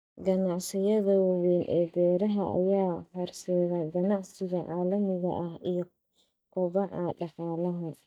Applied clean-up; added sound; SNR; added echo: neural mask model DeepFilterNet 3.